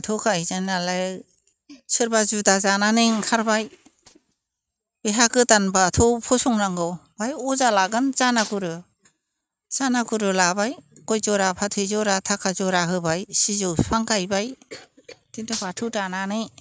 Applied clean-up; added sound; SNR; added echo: neural mask model RNNoise.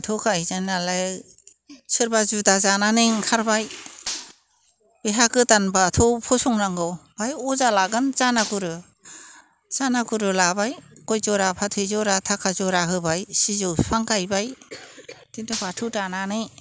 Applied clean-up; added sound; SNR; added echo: none; Gunshot, gunfire; 14 dB; none.